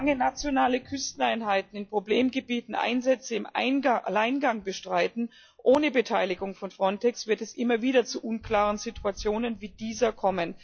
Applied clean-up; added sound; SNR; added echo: classical method log-MMSE.